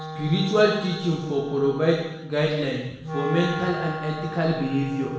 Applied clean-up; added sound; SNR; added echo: none; Wind instrument, woodwind instrument; 10 dB; reverberation time 0.9 s.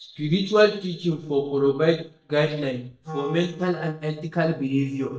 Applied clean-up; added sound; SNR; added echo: neural mask model DeepFilterNet 3.